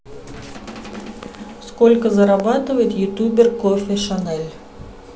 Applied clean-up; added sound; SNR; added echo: none; none; none; none.